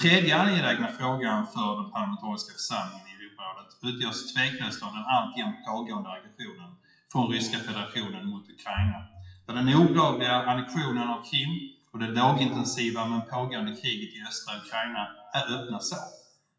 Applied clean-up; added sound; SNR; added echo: classical method WPE with log-MMSE.